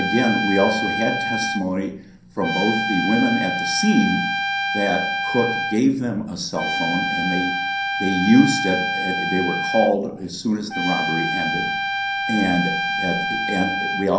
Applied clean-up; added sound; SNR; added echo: none; Trumpet; 2 dB; reverberation time 0.6 s.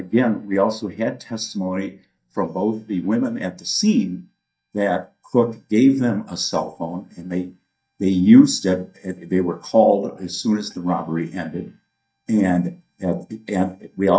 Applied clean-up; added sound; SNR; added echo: neural mask model DeepFilterNet 3.